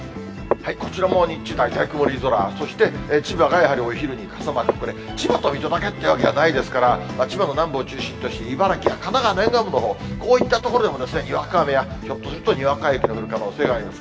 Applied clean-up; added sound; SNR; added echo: none; Walk, footsteps; 11 dB; reverberation time 0.7 s.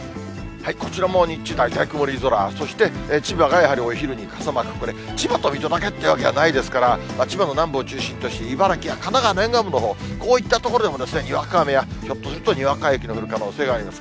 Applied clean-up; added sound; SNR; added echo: none; none; none; none.